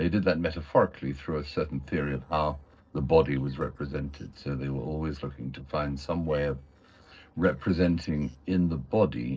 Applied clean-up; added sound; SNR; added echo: neural separator model SepFormer DNS4.